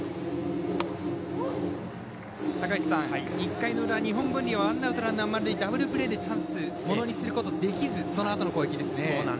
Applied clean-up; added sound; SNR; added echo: none; none; none; none.